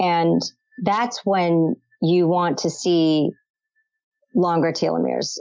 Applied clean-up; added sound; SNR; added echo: classical method Wiener filter.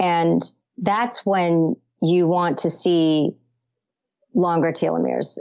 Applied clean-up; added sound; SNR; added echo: none; none; none; none.